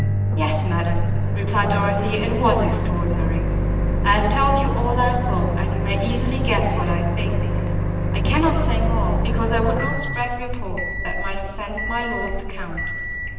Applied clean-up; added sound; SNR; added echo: none; Microwave oven; -4 dB; reverberation time 1.4 s.